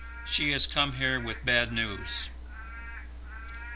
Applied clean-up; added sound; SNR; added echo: none; Rain / Frog; 15 dB; none.